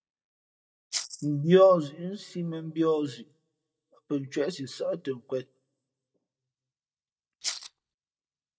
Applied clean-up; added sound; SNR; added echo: neural mask model DeepFilterNet 3.